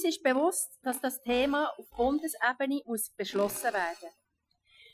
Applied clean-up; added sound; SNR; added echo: classical method Wiener filter.